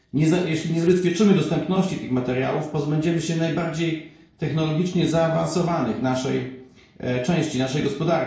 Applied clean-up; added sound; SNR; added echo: neural separator model SepFormer DNS4.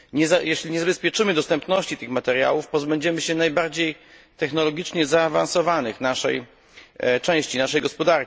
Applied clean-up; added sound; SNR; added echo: none; none; none; none.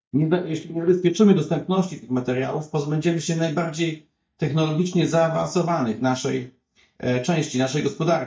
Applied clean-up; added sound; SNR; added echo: neural mask model DeepFilterNet 3.